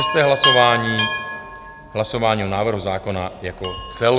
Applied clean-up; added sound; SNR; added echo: none; Chime; 4 dB; none.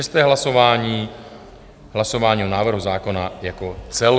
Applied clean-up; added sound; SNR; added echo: none; none; none; none.